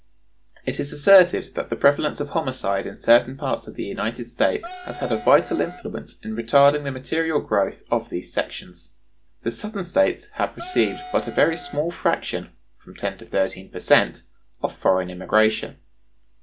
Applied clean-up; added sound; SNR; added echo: none; Wind instrument, woodwind instrument; 14 dB; none.